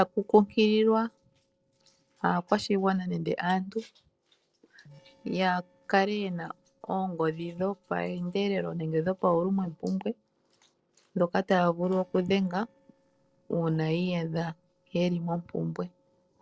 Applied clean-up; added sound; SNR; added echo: neural separator model SepFormer DNS4.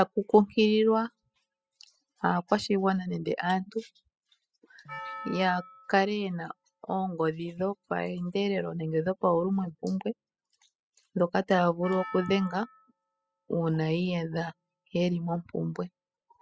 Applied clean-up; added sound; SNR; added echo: classical method spectral subtraction.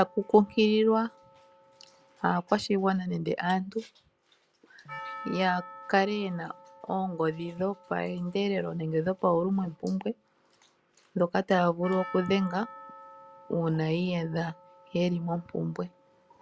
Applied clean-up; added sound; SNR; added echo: none; Percussion; 20 dB; none.